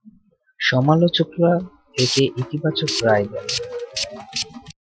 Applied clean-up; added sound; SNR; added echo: classical method Wiener filter.